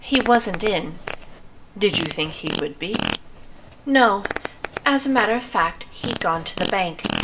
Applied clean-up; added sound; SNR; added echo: none; Fart; 8 dB; reverberation time 0.4 s.